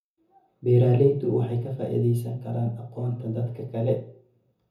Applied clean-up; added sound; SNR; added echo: none; none; none; reverberation time 0.6 s.